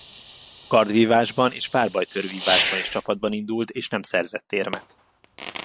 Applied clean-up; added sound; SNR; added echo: none; Fireworks; 9 dB; none.